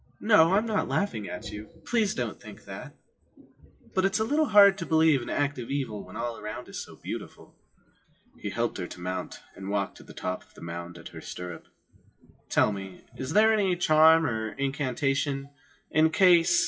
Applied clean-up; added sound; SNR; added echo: classical method WPE with log-MMSE.